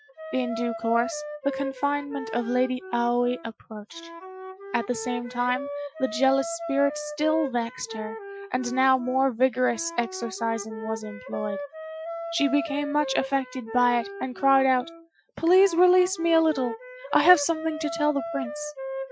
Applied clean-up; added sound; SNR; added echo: classical method Wiener filter.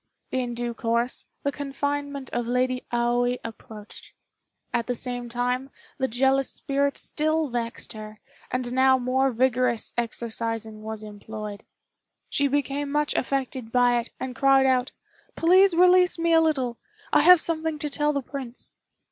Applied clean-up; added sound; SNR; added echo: none; none; none; none.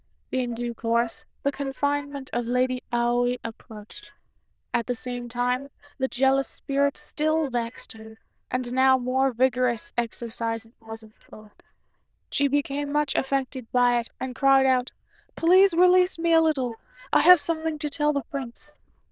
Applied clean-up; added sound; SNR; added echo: neural diffusion model UNIVERSE++.